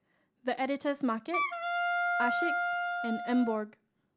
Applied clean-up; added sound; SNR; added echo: none; Wind instrument, woodwind instrument; -1 dB; none.